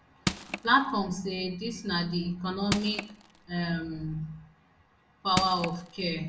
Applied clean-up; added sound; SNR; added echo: none; Crushing; 5 dB; reverberation time 0.2 s.